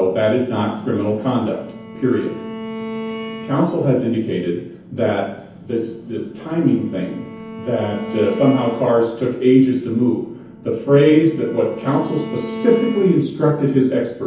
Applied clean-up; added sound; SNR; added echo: none; Bowed string instrument; 13 dB; reverberation time 0.7 s.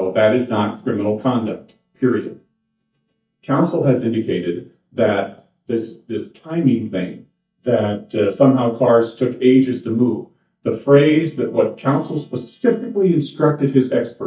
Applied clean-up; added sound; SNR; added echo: neural mask model DeepFilterNet 3.